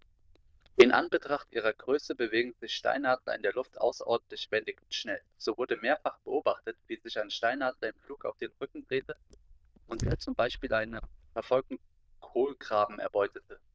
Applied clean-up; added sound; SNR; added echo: neural diffusion model UNIVERSE++.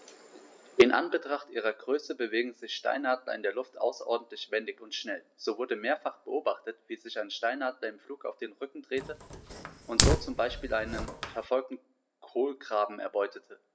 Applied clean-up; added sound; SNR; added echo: none; Fire; -1 dB; none.